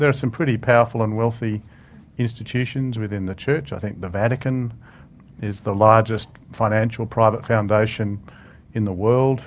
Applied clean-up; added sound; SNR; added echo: none; none; none; none.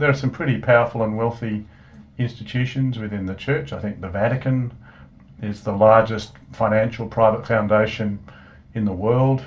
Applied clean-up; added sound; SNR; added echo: none; none; none; reverberation time 0.2 s.